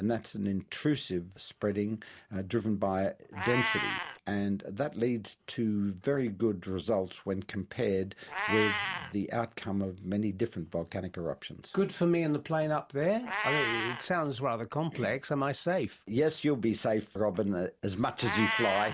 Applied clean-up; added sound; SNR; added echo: none; Meow; 8 dB; none.